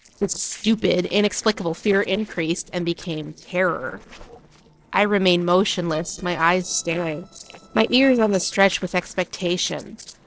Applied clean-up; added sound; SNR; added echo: neural separator model SepFormer DNS4.